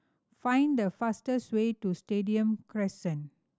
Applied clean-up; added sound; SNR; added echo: none; none; none; none.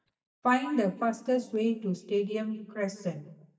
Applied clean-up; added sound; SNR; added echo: neural mask model DeepFilterNet 3.